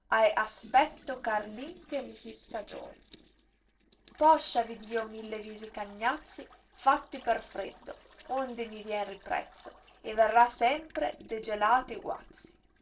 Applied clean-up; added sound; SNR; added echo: neural separator model SepFormer DNS4.